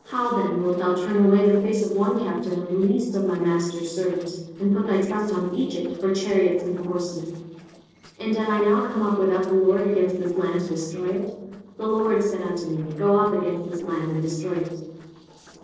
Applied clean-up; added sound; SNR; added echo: neural separator model SepFormer DNS4.